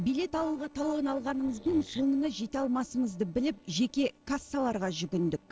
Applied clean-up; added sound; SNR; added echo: neural separator model SepFormer DNS4.